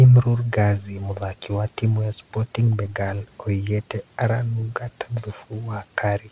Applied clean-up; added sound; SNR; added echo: none; none; none; none.